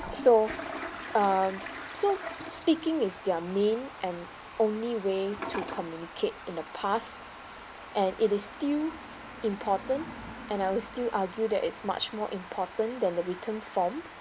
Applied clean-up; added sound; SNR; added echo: none; Water + Toilet flush; 12 dB; none.